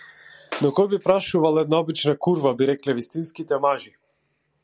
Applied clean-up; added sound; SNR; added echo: none; none; none; none.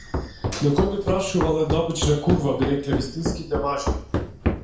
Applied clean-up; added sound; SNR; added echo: none; Run; 3 dB; reverberation time 0.5 s.